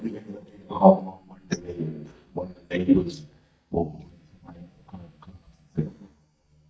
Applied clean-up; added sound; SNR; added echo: neural mask model DeepFilterNet 3.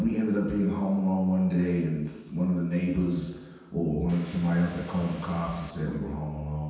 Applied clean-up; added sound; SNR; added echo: none; Vehicle; 19 dB; reverberation time 1.2 s.